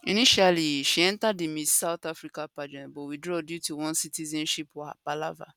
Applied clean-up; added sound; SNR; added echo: none; none; none; none.